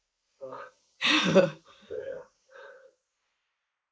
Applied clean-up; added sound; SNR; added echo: neural mask model Resemble Enhance denoiser.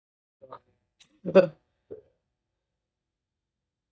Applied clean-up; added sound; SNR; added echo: neural mask model DeepFilterNet 3.